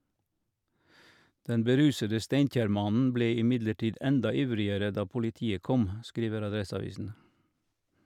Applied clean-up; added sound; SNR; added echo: none; none; none; none.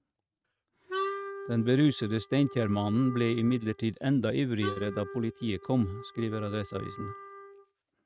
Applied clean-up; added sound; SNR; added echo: neural mask model RNNoise.